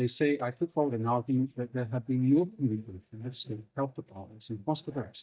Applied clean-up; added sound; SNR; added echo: neural mask model DeepFilterNet 3.